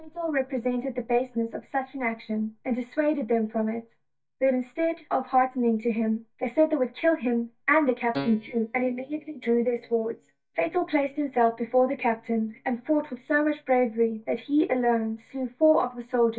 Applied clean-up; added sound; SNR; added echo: neural mask model DeepFilterNet 3.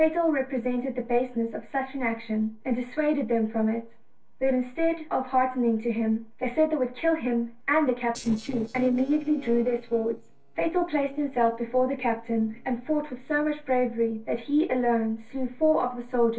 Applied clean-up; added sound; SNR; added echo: neural separator model SepFormer DNS4.